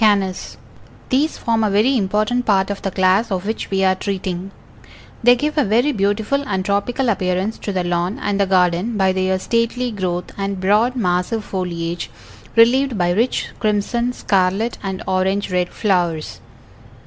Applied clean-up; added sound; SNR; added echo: none; none; none; none.